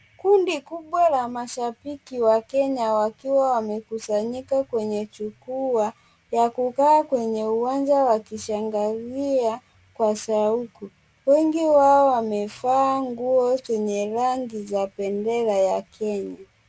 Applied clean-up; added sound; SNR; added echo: none; none; none; none.